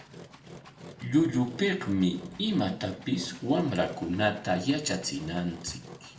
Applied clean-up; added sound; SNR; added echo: none; Engine; 17 dB; reverberation time 0.5 s.